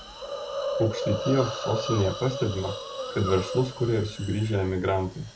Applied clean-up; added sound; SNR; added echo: none; Hiss; 6 dB; none.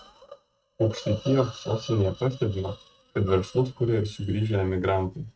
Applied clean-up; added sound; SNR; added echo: neural mask model RNNoise.